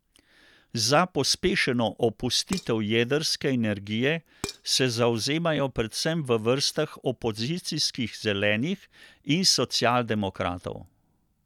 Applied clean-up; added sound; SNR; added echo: none; Dishes, pots, and pans; 14 dB; none.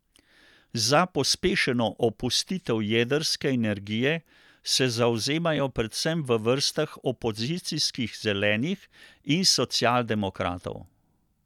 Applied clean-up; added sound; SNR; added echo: none; none; none; none.